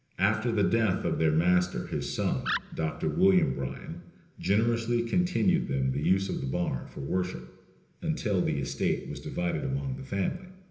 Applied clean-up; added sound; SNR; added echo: none; Animal; 9 dB; reverberation time 0.8 s.